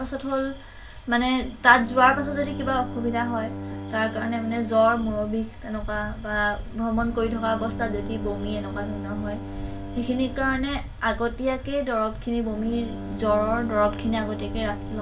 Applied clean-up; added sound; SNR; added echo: none; Bowed string instrument; 11 dB; reverberation time 0.2 s.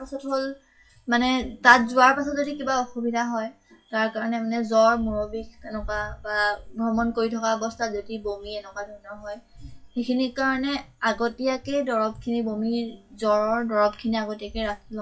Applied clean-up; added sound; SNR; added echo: classical method WPE with log-MMSE.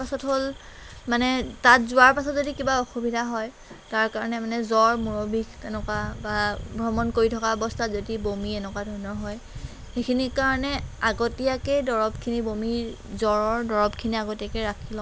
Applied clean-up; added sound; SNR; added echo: none; none; none; none.